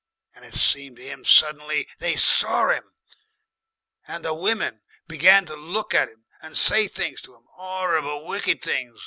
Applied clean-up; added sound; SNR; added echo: none; none; none; none.